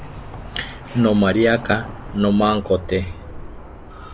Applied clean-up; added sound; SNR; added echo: none; Traffic noise, roadway noise; 13 dB; none.